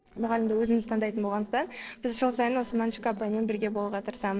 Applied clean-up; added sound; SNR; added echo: neural separator model SepFormer DNS4.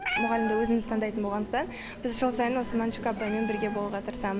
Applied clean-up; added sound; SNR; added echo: none; Meow; 9 dB; none.